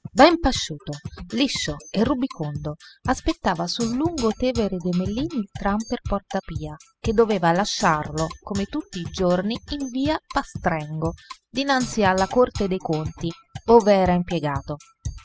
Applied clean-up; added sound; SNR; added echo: classical method spectral subtraction.